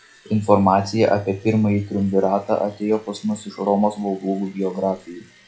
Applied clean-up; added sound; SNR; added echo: classical method log-MMSE.